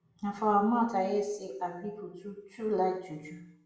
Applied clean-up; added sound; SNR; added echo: none; none; none; reverberation time 0.7 s.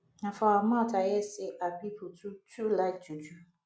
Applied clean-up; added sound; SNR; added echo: none; none; none; none.